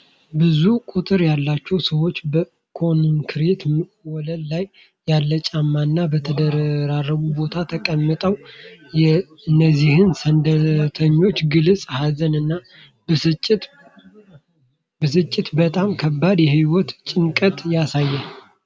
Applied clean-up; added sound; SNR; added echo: none; none; none; none.